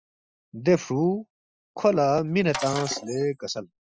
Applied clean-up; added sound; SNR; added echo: classical method Wiener filter.